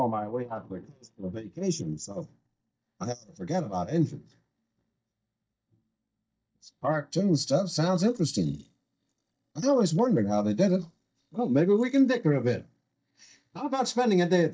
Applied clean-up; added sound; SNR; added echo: neural mask model DeepFilterNet 3.